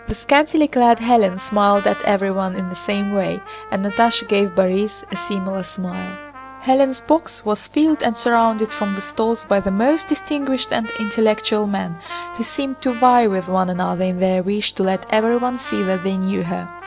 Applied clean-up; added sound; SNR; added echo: none; Trumpet; 16 dB; none.